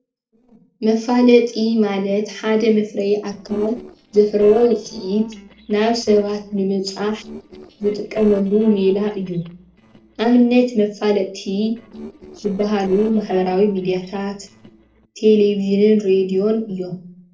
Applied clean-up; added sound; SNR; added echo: neural separator model SepFormer DNS4.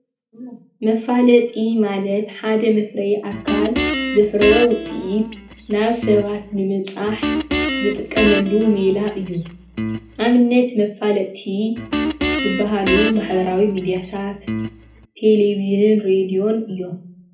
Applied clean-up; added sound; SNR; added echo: none; Guitar; 6 dB; reverberation time 0.4 s.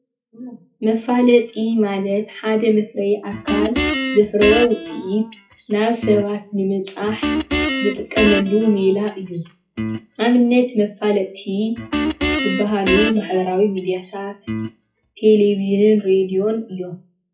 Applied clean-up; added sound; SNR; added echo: classical method WPE with log-MMSE.